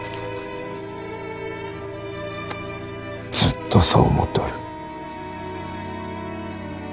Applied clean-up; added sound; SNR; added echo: none; Wind instrument, woodwind instrument; 14 dB; none.